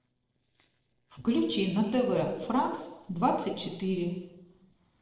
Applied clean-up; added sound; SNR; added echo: neural separator model SepFormer DNS4.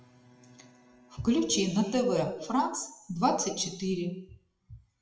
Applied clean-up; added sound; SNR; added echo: classical method WPE with log-MMSE.